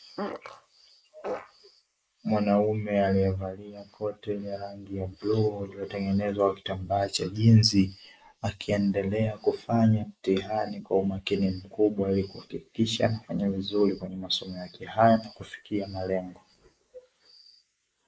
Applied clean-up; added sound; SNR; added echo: neural mask model Resemble Enhance denoiser.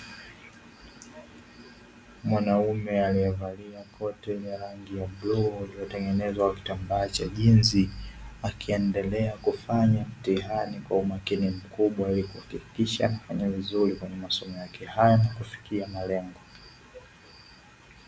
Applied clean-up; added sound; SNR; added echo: none; none; none; none.